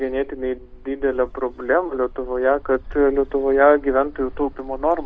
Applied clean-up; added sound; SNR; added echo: none; Bird; 16 dB; none.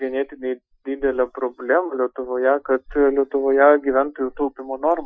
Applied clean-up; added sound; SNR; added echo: classical method Wiener filter.